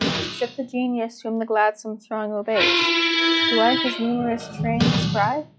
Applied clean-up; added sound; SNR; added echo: classical method log-MMSE.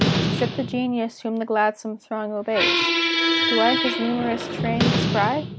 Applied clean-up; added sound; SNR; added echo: none; Squeak; -1 dB; none.